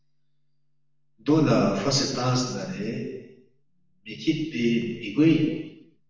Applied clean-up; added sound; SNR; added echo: none; none; none; reverberation time 0.9 s.